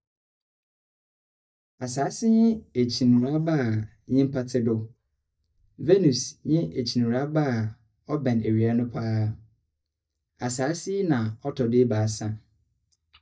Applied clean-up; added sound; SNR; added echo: neural mask model DeepFilterNet 3.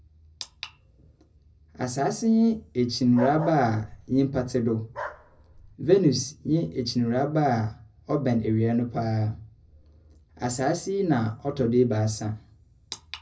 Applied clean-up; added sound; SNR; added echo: none; Bark; 13 dB; reverberation time 0.4 s.